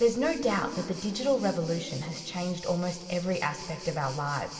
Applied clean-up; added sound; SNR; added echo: none; Waves, surf; 16 dB; reverberation time 2.3 s.